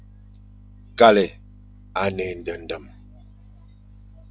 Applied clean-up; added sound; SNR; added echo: none; none; none; none.